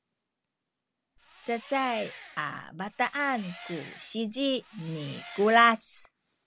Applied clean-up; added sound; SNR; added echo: none; Engine; 18 dB; none.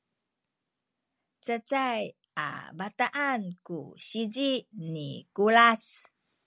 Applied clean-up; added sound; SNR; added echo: none; none; none; none.